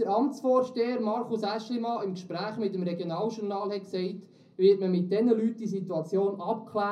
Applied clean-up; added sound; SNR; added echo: none; none; none; reverberation time 0.4 s.